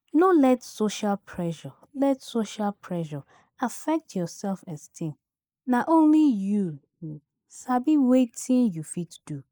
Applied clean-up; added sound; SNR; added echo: neural mask model Resemble Enhance denoiser.